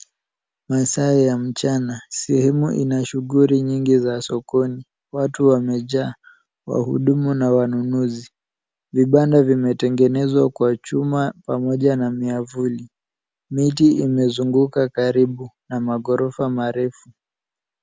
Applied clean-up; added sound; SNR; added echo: none; none; none; none.